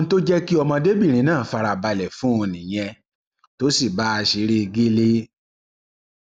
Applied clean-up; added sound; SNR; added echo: none; none; none; none.